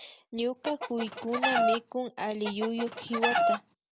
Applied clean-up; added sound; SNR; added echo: none; Chicken, rooster; -3 dB; none.